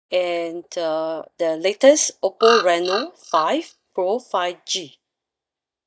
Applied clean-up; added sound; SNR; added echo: neural mask model DeepFilterNet 3.